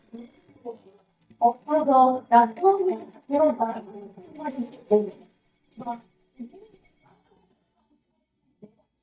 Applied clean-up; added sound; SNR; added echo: neural mask model DeepFilterNet 3.